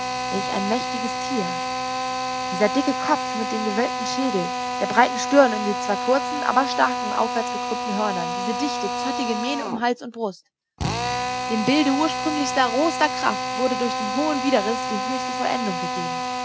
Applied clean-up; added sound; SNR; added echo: none; Drill; 2 dB; none.